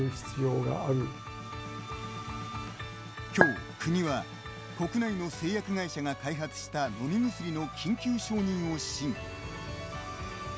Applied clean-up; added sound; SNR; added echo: none; Chink, clink; -5 dB; none.